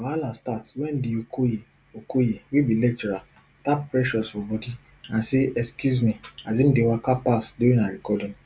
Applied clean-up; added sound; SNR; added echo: none; none; none; none.